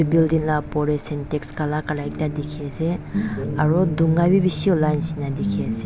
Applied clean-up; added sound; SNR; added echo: none; Guitar; 6 dB; none.